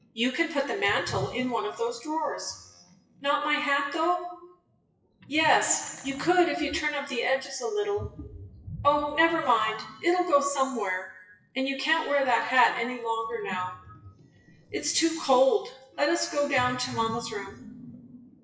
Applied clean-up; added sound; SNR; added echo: classical method WPE with log-MMSE.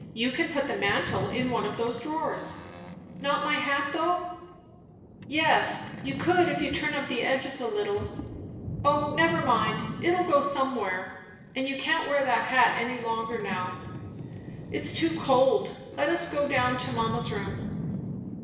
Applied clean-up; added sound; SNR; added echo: none; Boat, Water vehicle; 10 dB; reverberation time 1.2 s.